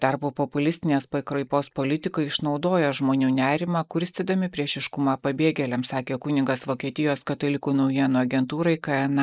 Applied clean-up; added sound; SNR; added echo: neural mask model Resemble Enhance denoiser.